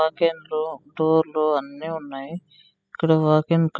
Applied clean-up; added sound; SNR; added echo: classical method spectral subtraction.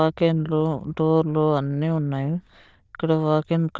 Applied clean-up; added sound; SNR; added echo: neural diffusion model UNIVERSE++.